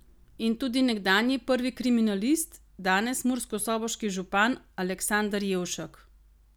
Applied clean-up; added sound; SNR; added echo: none; none; none; none.